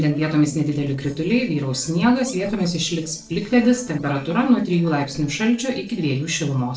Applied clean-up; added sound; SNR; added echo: neural separator model SepFormer DNS4.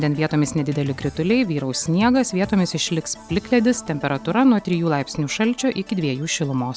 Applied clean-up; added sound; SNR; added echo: none; none; none; none.